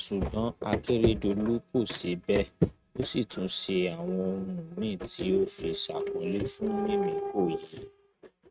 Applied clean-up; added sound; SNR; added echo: neural mask model RNNoise.